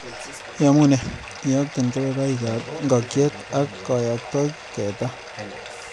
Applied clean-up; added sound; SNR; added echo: none; Bathtub (filling or washing); 15 dB; none.